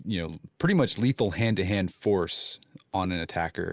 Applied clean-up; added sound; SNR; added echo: none; none; none; none.